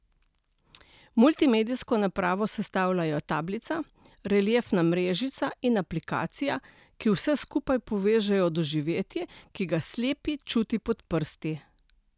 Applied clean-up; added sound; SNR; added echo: none; none; none; none.